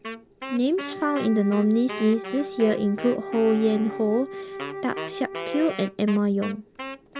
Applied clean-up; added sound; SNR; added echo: none; Wind instrument, woodwind instrument + Wind instrument, woodwind instrument; 10 dB; none.